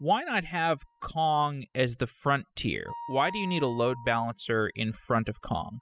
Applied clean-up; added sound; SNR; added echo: classical method spectral subtraction.